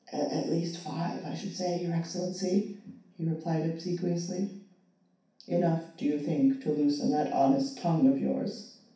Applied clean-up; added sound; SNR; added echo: none; none; none; reverberation time 0.6 s.